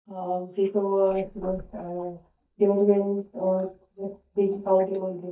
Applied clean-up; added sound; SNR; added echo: neural mask model DeepFilterNet 3.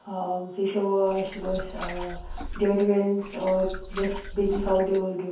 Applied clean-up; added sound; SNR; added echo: none; Liquid; 10 dB; reverberation time 0.6 s.